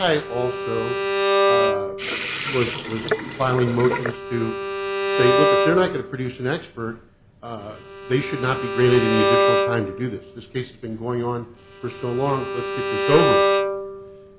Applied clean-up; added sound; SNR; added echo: none; Sink (filling or washing) / Water tap, faucet + Bowed string instrument; -1 dB; none.